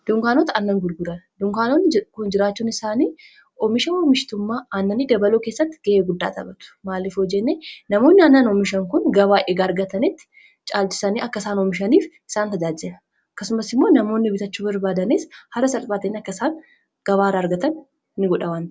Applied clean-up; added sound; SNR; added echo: none; none; none; none.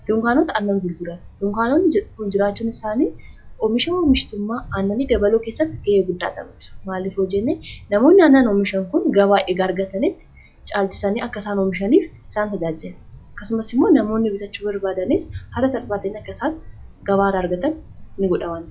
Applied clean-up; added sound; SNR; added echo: classical method log-MMSE.